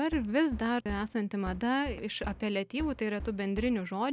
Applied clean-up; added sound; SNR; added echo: none; Knock; 13 dB; none.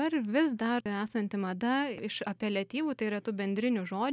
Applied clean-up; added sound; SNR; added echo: none; none; none; none.